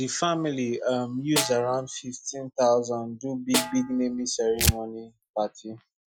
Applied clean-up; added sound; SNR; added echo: classical method Wiener filter.